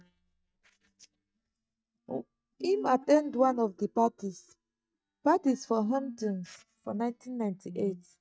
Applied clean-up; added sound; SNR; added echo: neural mask model DeepFilterNet 3.